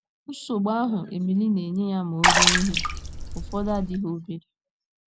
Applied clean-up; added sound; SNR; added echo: none; Water / Splash, splatter; -5 dB; none.